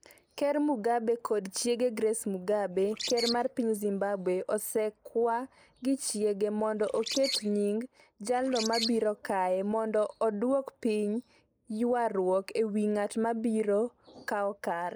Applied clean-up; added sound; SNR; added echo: neural mask model Resemble Enhance denoiser.